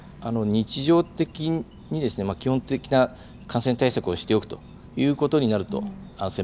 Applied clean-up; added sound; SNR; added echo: none; Insect; 20 dB; none.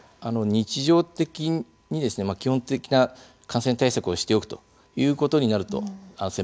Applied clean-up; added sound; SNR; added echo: none; none; none; none.